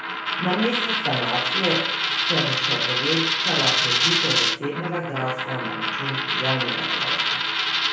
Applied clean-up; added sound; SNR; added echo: none; Coin (dropping); -5 dB; reverberation time 0.5 s.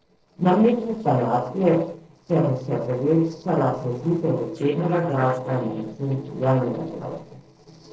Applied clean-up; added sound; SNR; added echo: neural separator model SepFormer DNS4.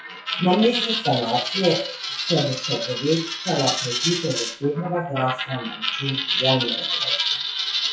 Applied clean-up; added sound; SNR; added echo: classical method WPE with log-MMSE.